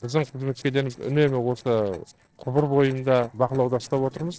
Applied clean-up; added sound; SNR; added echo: neural separator model SepFormer DNS4.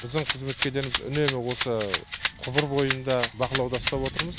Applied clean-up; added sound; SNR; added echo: none; Rattle (instrument); -4 dB; none.